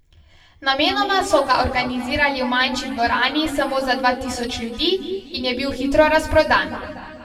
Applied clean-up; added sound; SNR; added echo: none; none; none; reverberation time 2.0 s.